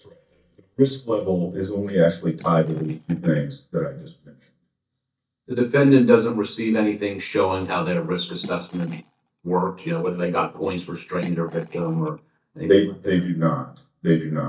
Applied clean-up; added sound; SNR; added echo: neural mask model DeepFilterNet 3.